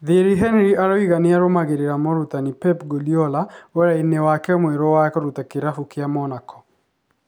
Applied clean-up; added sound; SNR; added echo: none; none; none; none.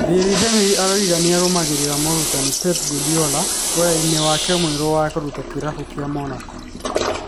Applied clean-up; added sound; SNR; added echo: none; Toilet flush; 2 dB; none.